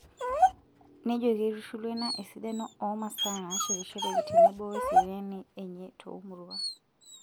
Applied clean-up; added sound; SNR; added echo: none; Dog; -5 dB; none.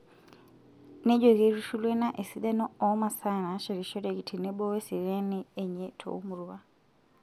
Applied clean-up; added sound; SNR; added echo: none; none; none; none.